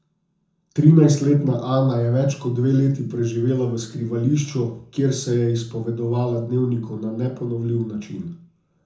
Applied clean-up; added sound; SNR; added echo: none; none; none; reverberation time 0.6 s.